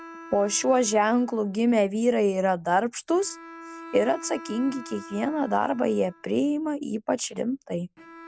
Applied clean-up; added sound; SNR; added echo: none; Bowed string instrument; 20 dB; none.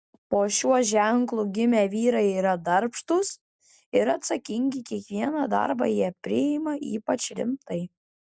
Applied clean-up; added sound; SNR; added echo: none; none; none; none.